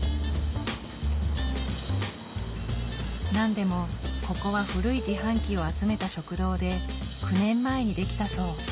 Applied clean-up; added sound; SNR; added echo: none; none; none; none.